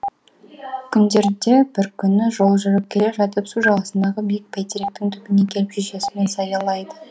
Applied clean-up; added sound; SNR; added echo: none; Stream; 14 dB; none.